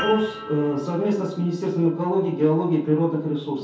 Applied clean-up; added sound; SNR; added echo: none; Piano; 16 dB; reverberation time 0.6 s.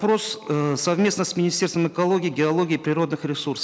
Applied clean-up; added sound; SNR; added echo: none; none; none; none.